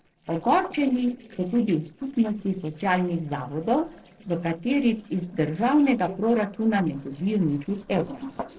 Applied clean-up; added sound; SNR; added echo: neural separator model SepFormer DNS4.